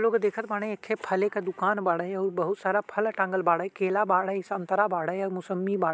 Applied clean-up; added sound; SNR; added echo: none; none; none; none.